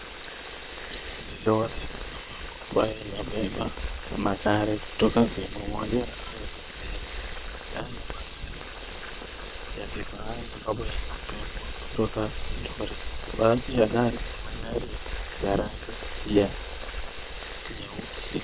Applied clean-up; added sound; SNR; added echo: neural separator model SepFormer WHAM!.